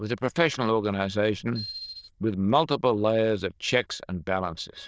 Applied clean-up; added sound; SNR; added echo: neural diffusion model UNIVERSE++.